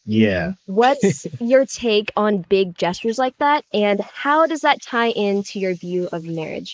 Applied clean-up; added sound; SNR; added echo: neural mask model Resemble Enhance denoiser.